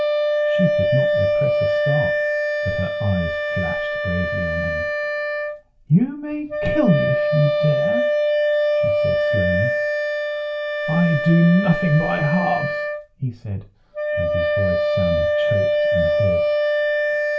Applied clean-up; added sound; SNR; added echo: none; Wind instrument, woodwind instrument; -3 dB; reverberation time 0.2 s.